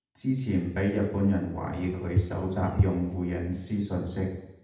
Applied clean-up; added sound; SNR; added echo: none; Walk, footsteps / Bird vocalization, bird call, bird song; 3 dB; reverberation time 0.8 s.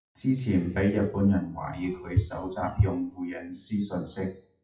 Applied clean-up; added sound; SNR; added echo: classical method WPE with log-MMSE.